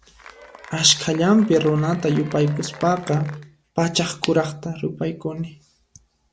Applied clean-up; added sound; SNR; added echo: none; Applause / Cheering; 18 dB; none.